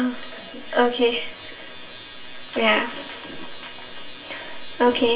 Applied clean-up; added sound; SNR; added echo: none; none; none; reverberation time 0.2 s.